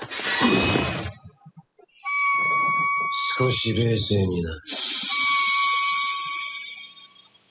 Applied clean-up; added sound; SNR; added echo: classical method spectral subtraction.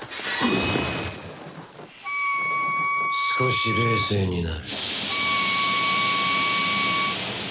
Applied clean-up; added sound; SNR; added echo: none; Wind instrument, woodwind instrument; -2 dB; none.